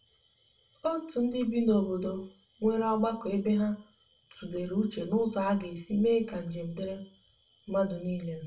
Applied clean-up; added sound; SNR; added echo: none; none; none; reverberation time 0.3 s.